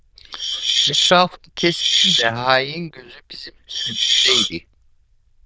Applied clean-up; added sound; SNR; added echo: neural diffusion model UNIVERSE++.